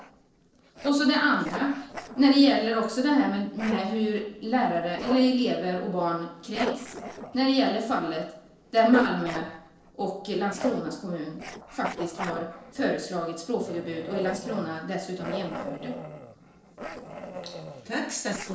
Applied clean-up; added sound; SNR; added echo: neural separator model SepFormer DNS4.